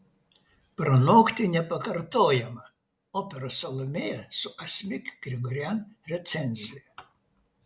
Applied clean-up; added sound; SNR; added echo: none; none; none; none.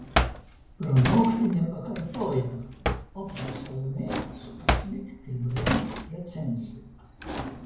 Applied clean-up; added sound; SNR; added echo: none; Drawer open or close; 3 dB; reverberation time 0.9 s.